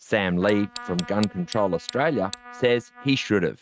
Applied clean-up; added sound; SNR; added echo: neural mask model RNNoise.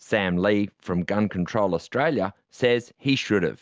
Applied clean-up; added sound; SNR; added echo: none; none; none; none.